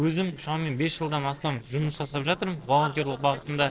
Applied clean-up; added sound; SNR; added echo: neural separator model SepFormer DNS4.